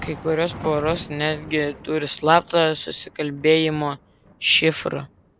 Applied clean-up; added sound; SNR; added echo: none; Thunder; 18 dB; none.